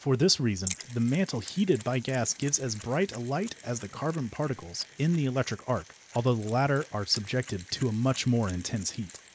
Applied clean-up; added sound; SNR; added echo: neural mask model Resemble Enhance denoiser.